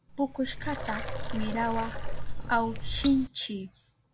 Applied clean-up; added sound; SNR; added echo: none; Water; 0 dB; none.